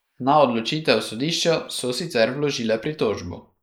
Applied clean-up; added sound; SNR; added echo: neural mask model Resemble Enhance denoiser.